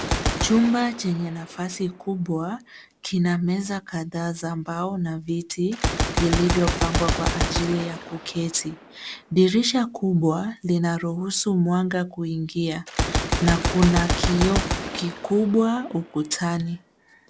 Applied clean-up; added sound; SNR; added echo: none; Gunshot, gunfire; 5 dB; none.